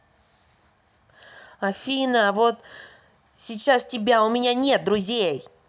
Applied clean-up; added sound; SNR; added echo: none; none; none; none.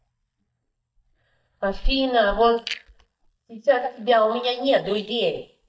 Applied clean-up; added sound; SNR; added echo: neural mask model DeepFilterNet 3.